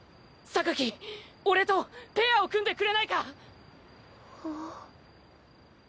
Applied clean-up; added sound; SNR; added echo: none; none; none; none.